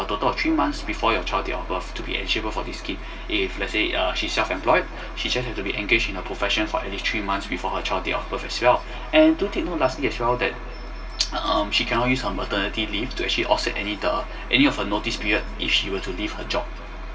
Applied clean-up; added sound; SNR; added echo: none; none; none; reverberation time 2.4 s.